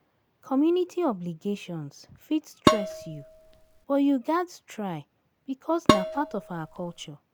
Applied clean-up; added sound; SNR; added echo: none; Dishes, pots, and pans; -3 dB; none.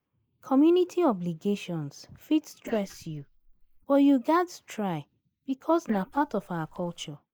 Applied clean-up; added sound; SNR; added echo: neural mask model Resemble Enhance denoiser.